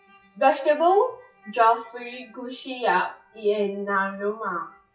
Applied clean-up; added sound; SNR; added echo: classical method WPE with log-MMSE.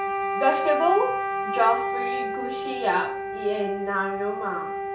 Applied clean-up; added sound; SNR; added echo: none; Wind instrument, woodwind instrument; 2 dB; reverberation time 0.2 s.